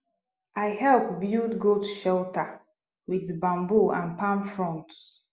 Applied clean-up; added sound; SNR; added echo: none; none; none; none.